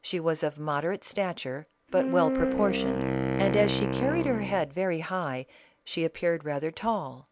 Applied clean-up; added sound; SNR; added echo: none; Wind instrument, woodwind instrument; 1 dB; none.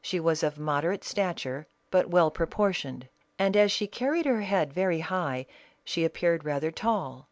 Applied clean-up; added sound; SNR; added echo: none; none; none; none.